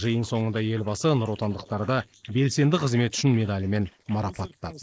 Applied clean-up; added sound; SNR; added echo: neural mask model Resemble Enhance denoiser.